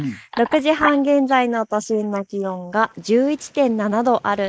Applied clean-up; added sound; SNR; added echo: neural mask model Resemble Enhance denoiser.